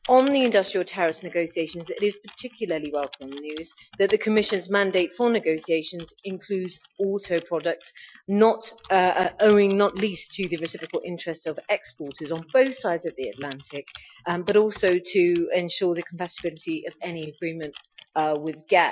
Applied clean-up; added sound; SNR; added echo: classical method Wiener filter.